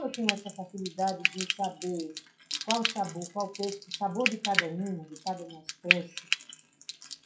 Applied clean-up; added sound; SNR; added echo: classical method WPE with log-MMSE.